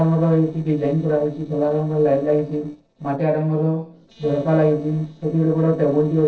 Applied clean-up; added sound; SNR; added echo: neural separator model SepFormer DNS4.